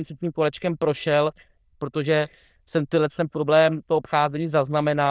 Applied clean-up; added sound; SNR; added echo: neural diffusion model UNIVERSE++.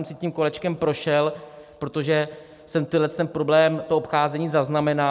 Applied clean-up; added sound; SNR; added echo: none; none; none; none.